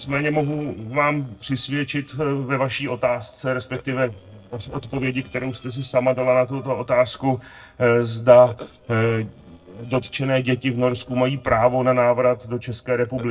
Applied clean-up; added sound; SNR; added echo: neural separator model SepFormer DNS4.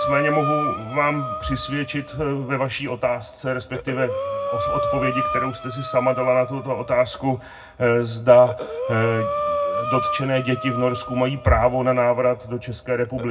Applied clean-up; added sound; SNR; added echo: none; Breathing; 6 dB; reverberation time 0.3 s.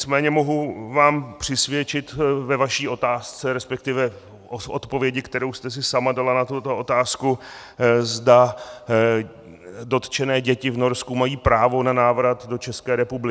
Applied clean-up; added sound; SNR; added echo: none; none; none; none.